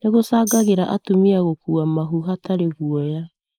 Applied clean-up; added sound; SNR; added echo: neural mask model Resemble Enhance denoiser.